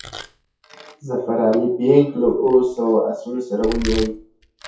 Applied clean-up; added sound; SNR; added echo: classical method WPE with log-MMSE.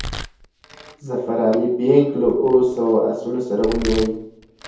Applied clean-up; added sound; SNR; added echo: none; Domestic sounds, home sounds; 14 dB; reverberation time 0.7 s.